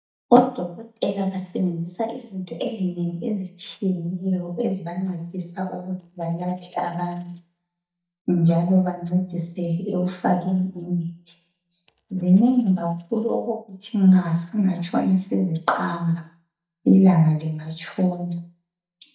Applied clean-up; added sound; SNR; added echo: neural mask model DeepFilterNet 3.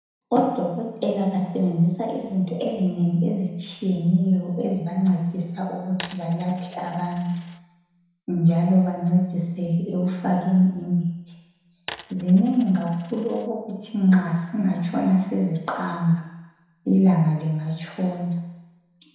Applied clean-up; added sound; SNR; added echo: none; Coin (dropping); 19 dB; reverberation time 1.0 s.